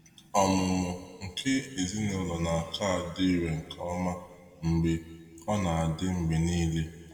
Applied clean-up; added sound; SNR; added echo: none; none; none; reverberation time 1.6 s.